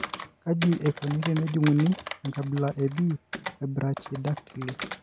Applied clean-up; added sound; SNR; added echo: none; Computer keyboard; 11 dB; none.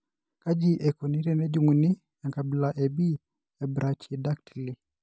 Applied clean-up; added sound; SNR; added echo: none; none; none; none.